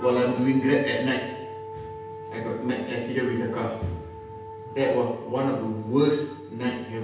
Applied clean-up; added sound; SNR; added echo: none; Wind instrument, woodwind instrument; 13 dB; reverberation time 0.9 s.